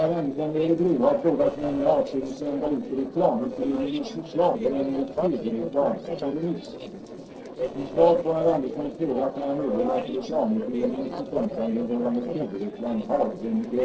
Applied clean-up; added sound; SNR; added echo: neural separator model SepFormer DNS4.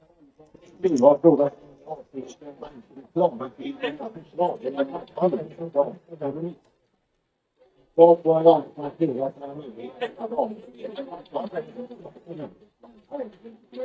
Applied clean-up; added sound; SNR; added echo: neural mask model DeepFilterNet 3.